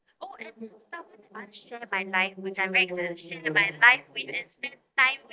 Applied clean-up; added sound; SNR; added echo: neural mask model DeepFilterNet 3.